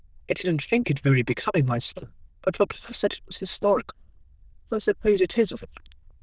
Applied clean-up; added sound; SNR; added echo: neural diffusion model UNIVERSE++.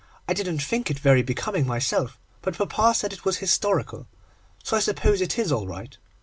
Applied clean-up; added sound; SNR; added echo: none; none; none; none.